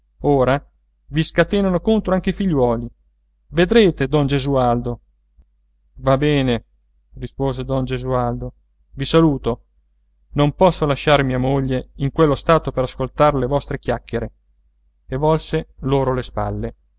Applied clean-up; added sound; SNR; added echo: none; none; none; none.